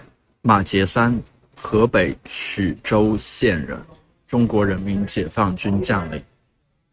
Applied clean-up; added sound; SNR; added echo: neural mask model RNNoise.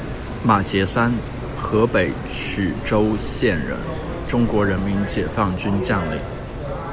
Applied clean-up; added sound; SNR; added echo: none; Rain; 17 dB; none.